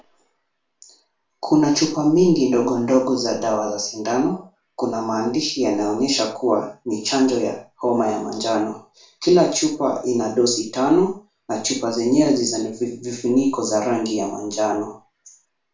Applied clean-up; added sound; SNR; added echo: none; none; none; reverberation time 0.3 s.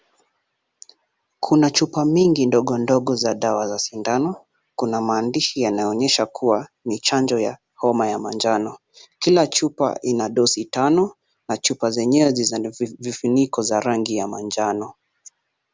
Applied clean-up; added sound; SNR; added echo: none; none; none; none.